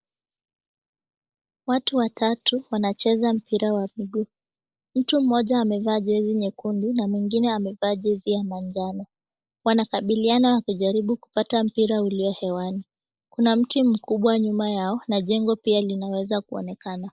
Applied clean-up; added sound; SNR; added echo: neural mask model Resemble Enhance denoiser.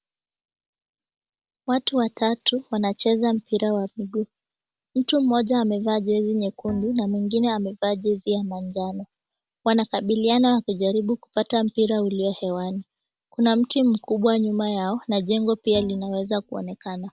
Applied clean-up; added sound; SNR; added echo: none; Bowed string instrument; 18 dB; none.